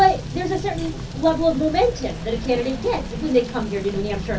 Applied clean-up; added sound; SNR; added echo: none; Motor vehicle (road) / Rain; 10 dB; reverberation time 0.3 s.